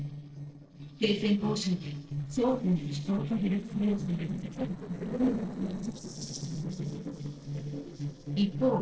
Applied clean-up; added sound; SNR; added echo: neural separator model SepFormer DNS4.